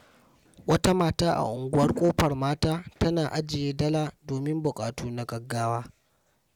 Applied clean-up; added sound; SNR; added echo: none; none; none; none.